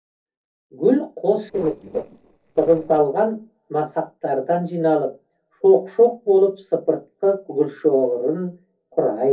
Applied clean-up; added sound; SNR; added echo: neural separator model SepFormer DNS4.